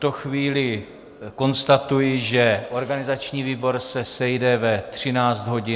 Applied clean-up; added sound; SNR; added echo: none; none; none; none.